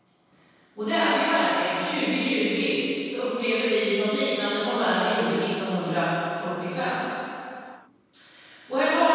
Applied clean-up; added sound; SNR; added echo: none; none; none; reverberation time 2.2 s.